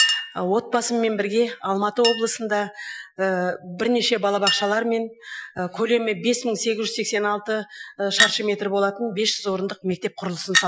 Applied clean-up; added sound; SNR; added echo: classical method Wiener filter.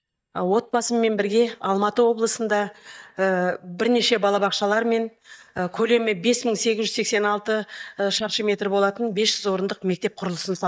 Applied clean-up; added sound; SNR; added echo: neural mask model DeepFilterNet 3.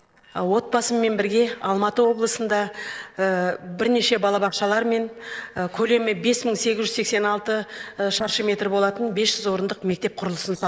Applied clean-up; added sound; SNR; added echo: neural separator model SepFormer DNS4.